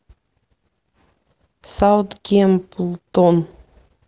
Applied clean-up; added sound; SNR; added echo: none; none; none; none.